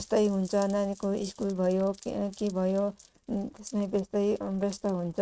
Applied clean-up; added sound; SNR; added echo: neural mask model RNNoise.